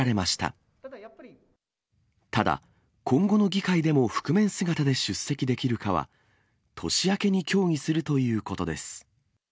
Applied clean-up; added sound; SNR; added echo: none; none; none; none.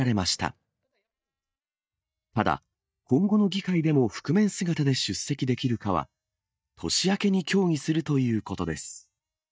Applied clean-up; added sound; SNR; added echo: neural mask model DeepFilterNet 3.